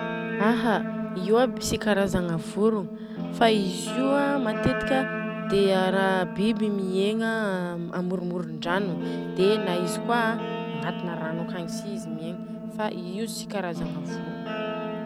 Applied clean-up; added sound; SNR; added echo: none; Guitar; 5 dB; none.